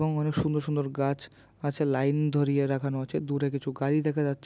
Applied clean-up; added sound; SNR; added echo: none; none; none; none.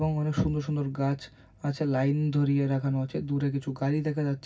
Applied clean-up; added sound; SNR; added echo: none; none; none; reverberation time 0.4 s.